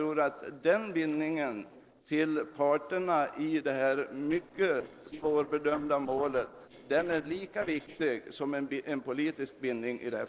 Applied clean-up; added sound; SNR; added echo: neural separator model SepFormer DNS4.